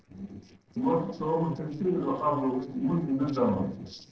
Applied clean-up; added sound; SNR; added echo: neural separator model SepFormer DNS4.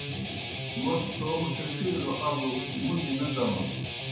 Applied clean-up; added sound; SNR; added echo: none; Guitar; 0 dB; reverberation time 2.1 s.